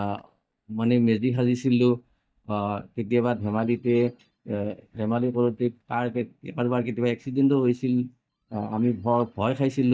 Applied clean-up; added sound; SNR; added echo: neural mask model DeepFilterNet 3.